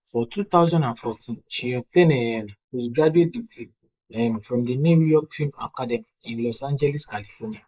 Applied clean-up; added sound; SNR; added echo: neural mask model Resemble Enhance denoiser.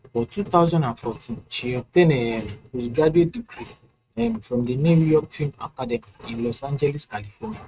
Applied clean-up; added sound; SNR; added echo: neural mask model RNNoise.